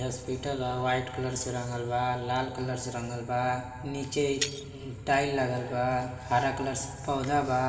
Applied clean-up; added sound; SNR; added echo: none; Shatter; 12 dB; reverberation time 2.1 s.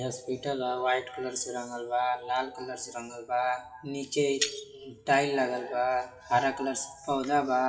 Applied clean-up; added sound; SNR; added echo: classical method WPE with log-MMSE.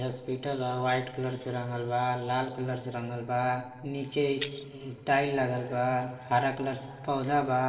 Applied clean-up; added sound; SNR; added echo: neural separator model SepFormer DNS4.